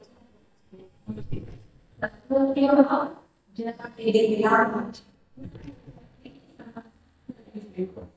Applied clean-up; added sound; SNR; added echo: neural mask model DeepFilterNet 3.